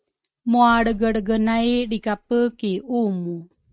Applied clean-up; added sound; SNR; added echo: neural mask model RNNoise.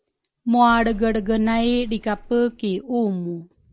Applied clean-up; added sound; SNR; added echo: none; Bus / Engine; 15 dB; none.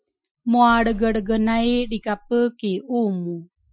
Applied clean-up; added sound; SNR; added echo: classical method Wiener filter.